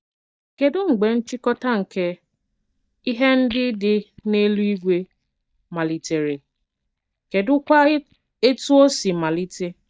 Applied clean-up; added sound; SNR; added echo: neural mask model DeepFilterNet 3.